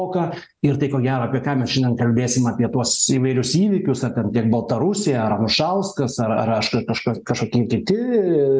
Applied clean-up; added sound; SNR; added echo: none; none; none; none.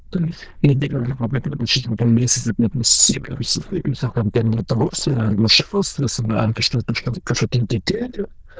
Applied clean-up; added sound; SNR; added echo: neural diffusion model UNIVERSE++.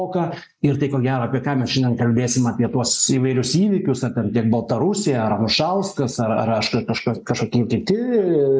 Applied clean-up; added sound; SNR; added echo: neural mask model Resemble Enhance denoiser.